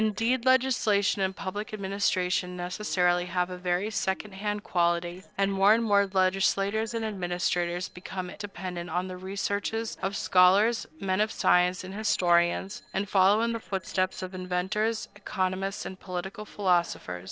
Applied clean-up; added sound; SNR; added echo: neural separator model SepFormer DNS4.